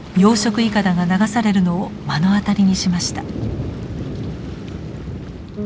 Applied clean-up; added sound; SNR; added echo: none; Bass guitar; 14 dB; none.